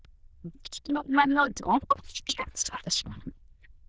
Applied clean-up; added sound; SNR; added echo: neural diffusion model UNIVERSE++.